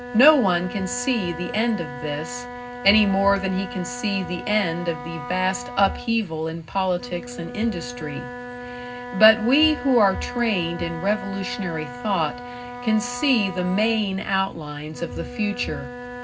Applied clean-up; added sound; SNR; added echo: none; Wind instrument, woodwind instrument; 11 dB; reverberation time 0.4 s.